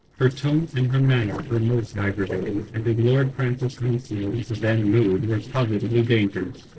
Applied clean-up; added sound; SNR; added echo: neural separator model SepFormer DNS4.